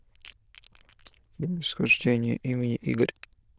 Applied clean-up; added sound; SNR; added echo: neural diffusion model UNIVERSE++.